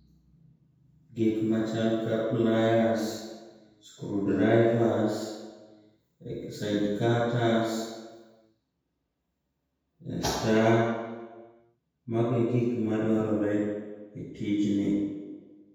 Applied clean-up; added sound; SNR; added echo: none; none; none; reverberation time 1.2 s.